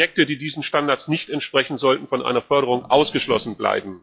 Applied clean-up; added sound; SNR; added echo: classical method log-MMSE.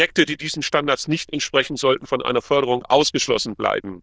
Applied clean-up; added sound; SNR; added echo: neural diffusion model UNIVERSE++.